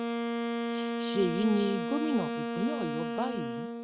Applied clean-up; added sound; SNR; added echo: none; Wind instrument, woodwind instrument; 0 dB; none.